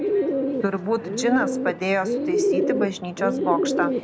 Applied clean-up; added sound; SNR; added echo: none; Bird; -2 dB; none.